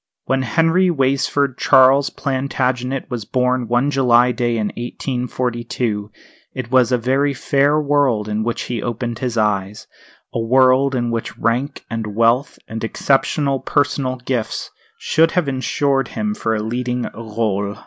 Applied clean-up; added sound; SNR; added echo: none; none; none; none.